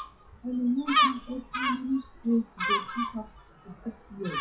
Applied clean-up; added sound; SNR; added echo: classical method WPE with log-MMSE.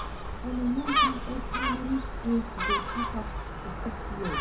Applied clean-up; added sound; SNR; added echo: none; Gull, seagull; -2 dB; reverberation time 0.3 s.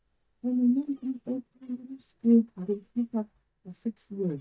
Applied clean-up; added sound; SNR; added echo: neural mask model DeepFilterNet 3.